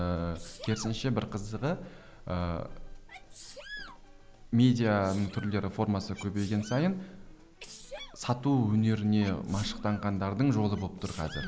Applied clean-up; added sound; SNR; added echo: none; Sneeze; 20 dB; none.